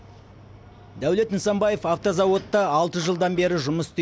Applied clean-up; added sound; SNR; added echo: none; none; none; none.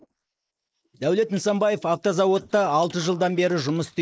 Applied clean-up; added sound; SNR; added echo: neural mask model Resemble Enhance denoiser.